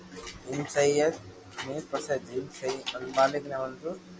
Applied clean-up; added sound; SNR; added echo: none; none; none; none.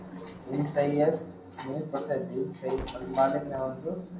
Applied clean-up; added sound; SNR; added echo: none; Gunshot, gunfire; 19 dB; reverberation time 0.6 s.